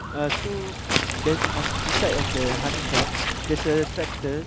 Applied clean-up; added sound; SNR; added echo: none; Liquid + Walk, footsteps; -2 dB; none.